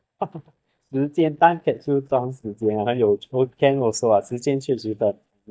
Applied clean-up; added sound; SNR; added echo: neural mask model DeepFilterNet 3.